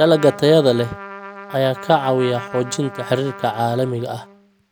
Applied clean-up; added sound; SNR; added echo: none; Trumpet; 15 dB; none.